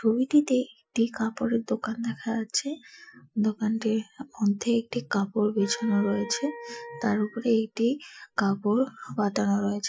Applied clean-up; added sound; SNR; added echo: classical method Wiener filter.